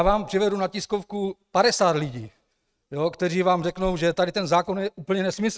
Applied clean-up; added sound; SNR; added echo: neural mask model RNNoise.